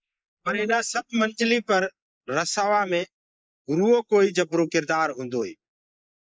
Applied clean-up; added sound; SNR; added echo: neural mask model Resemble Enhance denoiser.